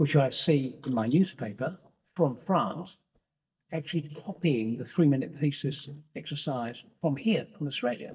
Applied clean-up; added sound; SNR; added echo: neural mask model DeepFilterNet 3.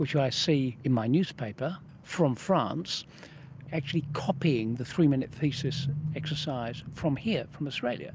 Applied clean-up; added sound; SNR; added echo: none; none; none; none.